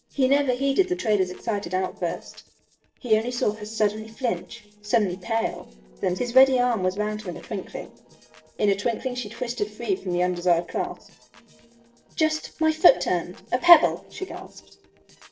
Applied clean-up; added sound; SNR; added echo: neural separator model SepFormer DNS4.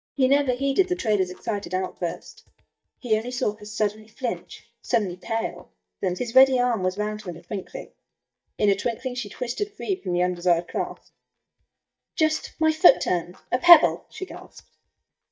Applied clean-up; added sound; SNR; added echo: neural mask model DeepFilterNet 3.